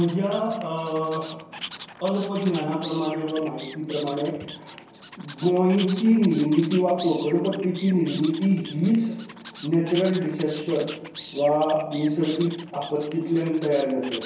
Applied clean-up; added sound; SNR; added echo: none; Animal; 17 dB; reverberation time 0.7 s.